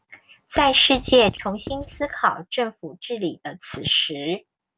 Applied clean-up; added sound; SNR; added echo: none; Writing; 15 dB; none.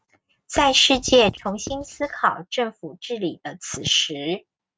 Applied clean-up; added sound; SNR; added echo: neural mask model RNNoise.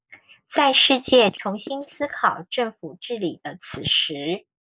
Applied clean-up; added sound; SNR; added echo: neural mask model Resemble Enhance denoiser.